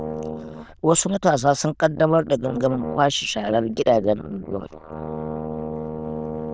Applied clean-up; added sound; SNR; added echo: neural diffusion model UNIVERSE++.